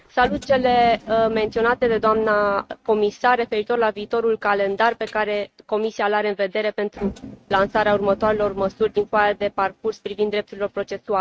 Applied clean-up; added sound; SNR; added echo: neural mask model RNNoise.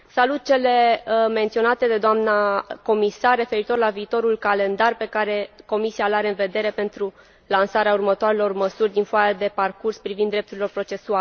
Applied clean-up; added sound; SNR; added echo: none; none; none; none.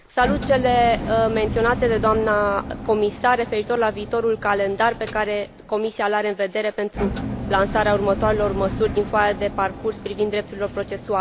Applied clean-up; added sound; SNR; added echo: none; Engine; 9 dB; none.